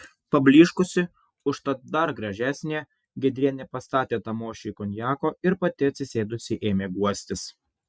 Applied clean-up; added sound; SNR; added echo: none; none; none; none.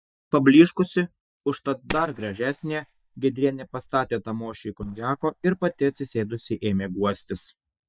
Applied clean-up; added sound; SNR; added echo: neural mask model DeepFilterNet 3.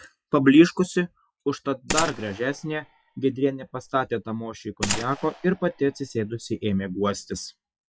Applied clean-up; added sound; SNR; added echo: classical method log-MMSE.